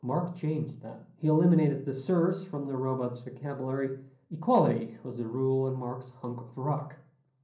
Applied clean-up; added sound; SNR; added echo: none; none; none; reverberation time 0.6 s.